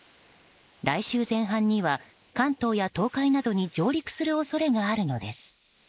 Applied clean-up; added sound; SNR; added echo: neural mask model Resemble Enhance denoiser.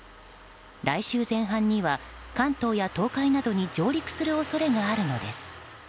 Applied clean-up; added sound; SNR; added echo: none; Engine starting; 15 dB; none.